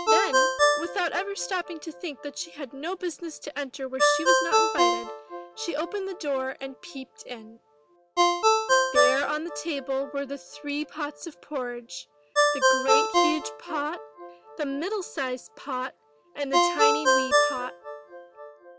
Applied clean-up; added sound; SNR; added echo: none; Ringtone; -5 dB; none.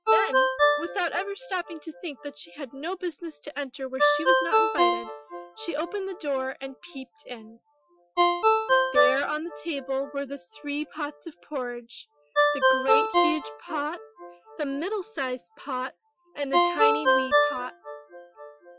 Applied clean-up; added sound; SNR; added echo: classical method Wiener filter.